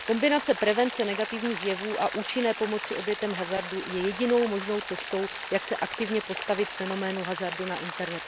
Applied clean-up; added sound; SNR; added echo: none; Rain; 7 dB; none.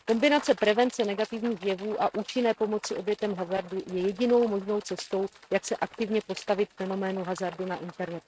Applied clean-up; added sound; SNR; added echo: neural mask model RNNoise.